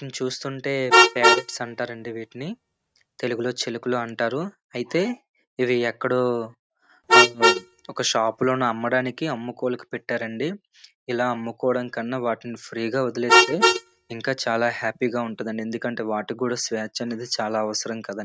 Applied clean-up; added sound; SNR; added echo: neural mask model RNNoise.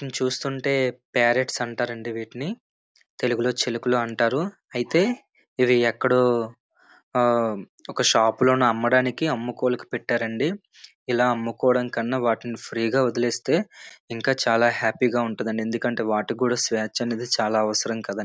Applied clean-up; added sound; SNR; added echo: none; none; none; none.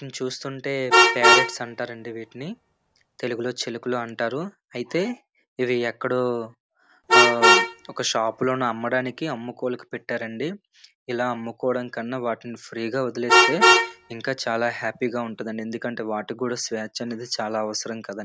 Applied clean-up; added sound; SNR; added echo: none; Vehicle horn, car horn, honking; -2 dB; none.